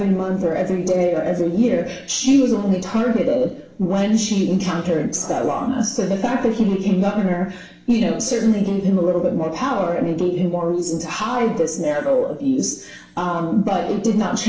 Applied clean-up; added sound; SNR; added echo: neural separator model SepFormer DNS4.